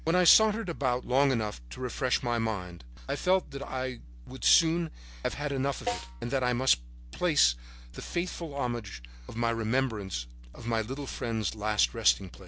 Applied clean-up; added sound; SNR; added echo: none; Snare drum; 9 dB; none.